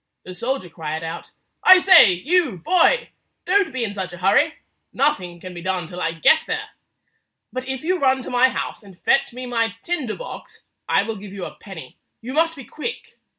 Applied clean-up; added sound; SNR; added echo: none; none; none; none.